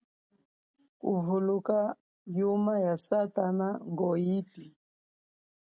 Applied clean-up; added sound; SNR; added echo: none; none; none; none.